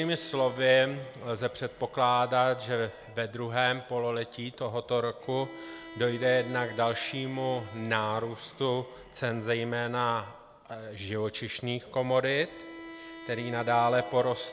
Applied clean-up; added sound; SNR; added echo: none; Bowed string instrument; 19 dB; none.